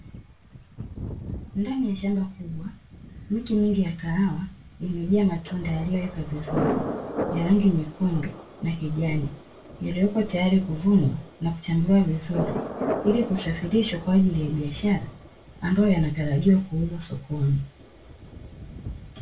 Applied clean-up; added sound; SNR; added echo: none; Thunder; 11 dB; reverberation time 0.2 s.